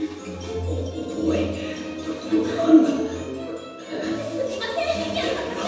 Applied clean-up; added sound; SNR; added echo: none; none; none; reverberation time 1.1 s.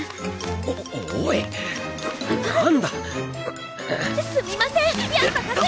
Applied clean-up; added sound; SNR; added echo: none; none; none; none.